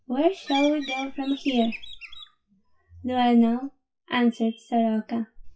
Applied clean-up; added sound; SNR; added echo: classical method WPE with log-MMSE.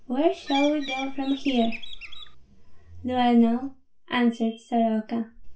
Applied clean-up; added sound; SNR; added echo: none; Bird; 12 dB; reverberation time 0.2 s.